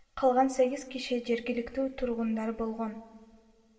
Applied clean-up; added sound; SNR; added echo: none; none; none; reverberation time 1.0 s.